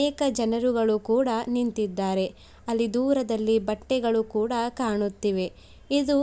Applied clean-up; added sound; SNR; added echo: none; none; none; none.